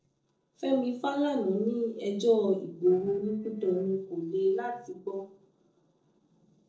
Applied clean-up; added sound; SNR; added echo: neural separator model SepFormer DNS4.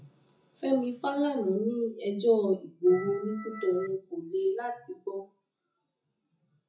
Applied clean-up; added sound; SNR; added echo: classical method WPE with log-MMSE.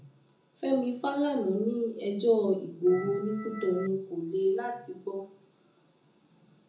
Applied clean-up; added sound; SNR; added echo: none; Organ; 15 dB; reverberation time 0.6 s.